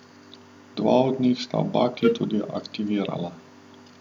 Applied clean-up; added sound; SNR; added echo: none; Wind instrument, woodwind instrument; 1 dB; none.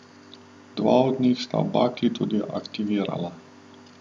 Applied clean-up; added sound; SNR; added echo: none; none; none; none.